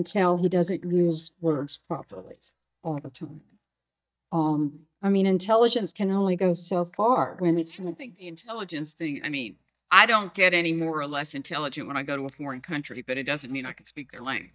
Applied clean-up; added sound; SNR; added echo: neural mask model DeepFilterNet 3.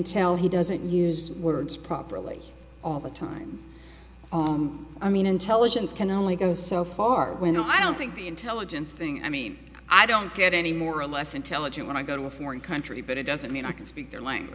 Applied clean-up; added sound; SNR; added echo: none; none; none; none.